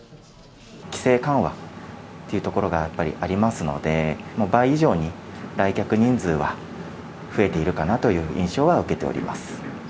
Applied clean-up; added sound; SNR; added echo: none; none; none; none.